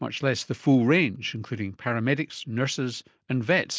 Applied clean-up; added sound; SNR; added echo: none; none; none; none.